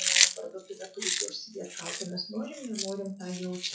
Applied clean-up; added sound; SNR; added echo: classical method log-MMSE.